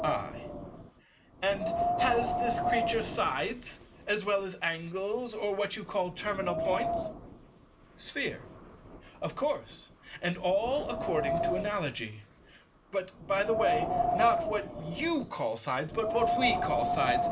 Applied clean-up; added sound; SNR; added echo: none; Wind; 1 dB; none.